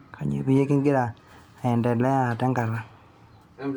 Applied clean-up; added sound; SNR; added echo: none; none; none; none.